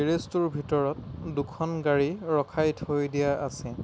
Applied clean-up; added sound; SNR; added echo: none; none; none; none.